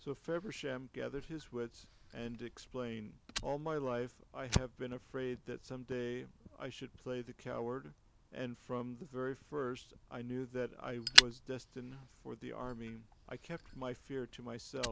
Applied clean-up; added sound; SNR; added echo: none; Fire; -2 dB; none.